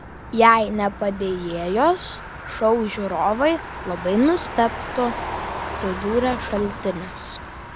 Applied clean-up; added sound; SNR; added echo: none; Motor vehicle (road); 10 dB; none.